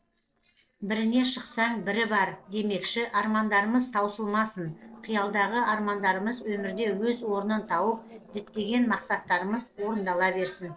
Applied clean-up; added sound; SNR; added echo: neural separator model SepFormer DNS4.